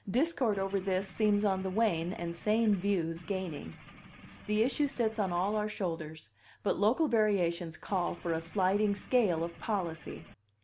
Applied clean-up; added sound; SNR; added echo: none; Engine / Boat, Water vehicle; 20 dB; none.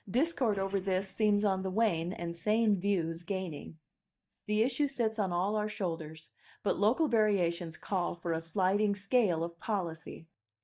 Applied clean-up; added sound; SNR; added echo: neural mask model DeepFilterNet 3.